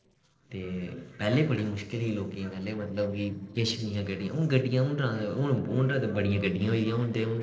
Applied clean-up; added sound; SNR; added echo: neural separator model SepFormer DNS4.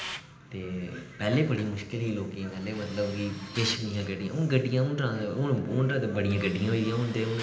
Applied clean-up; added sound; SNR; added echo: none; Tools; 18 dB; reverberation time 0.9 s.